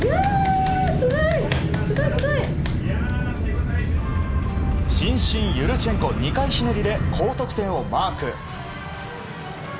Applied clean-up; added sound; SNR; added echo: none; Aircraft; -1 dB; none.